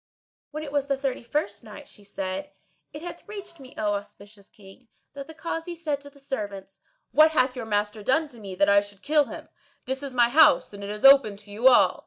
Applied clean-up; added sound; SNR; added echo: neural mask model DeepFilterNet 3.